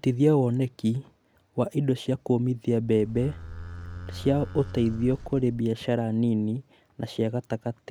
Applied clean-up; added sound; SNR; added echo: none; Livestock, farm animals, working animals; 13 dB; none.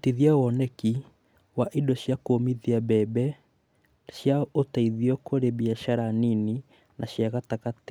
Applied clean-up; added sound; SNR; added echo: none; none; none; none.